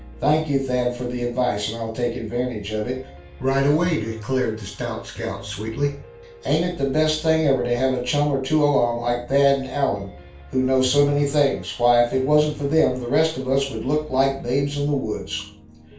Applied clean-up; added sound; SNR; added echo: none; Piano; 18 dB; reverberation time 0.3 s.